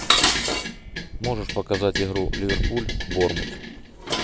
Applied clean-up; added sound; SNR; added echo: none; Dishes, pots, and pans; 0 dB; none.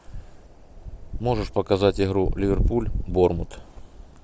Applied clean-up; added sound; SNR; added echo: none; none; none; none.